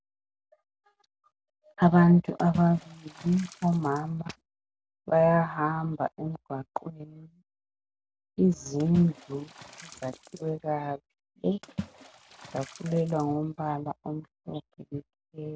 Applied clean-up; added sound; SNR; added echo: none; Water / Splash, splatter; 15 dB; none.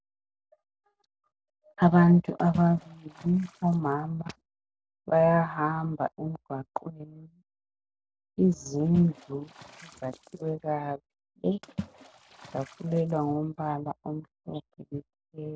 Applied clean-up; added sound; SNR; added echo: neural separator model SepFormer DNS4.